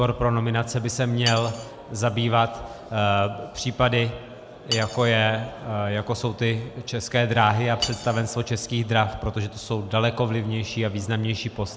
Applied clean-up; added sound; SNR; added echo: none; Cutlery, silverware; 14 dB; none.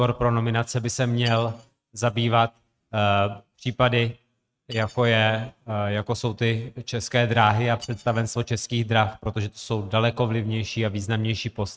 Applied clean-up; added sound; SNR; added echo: neural mask model RNNoise.